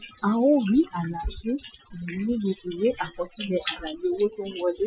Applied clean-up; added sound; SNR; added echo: classical method Wiener filter.